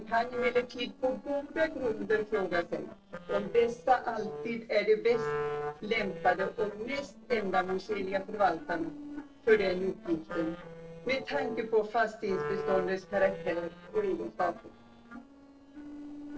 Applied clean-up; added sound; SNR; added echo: neural separator model SepFormer DNS4.